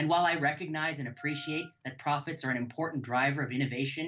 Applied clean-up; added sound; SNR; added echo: none; Wind instrument, woodwind instrument; 19 dB; none.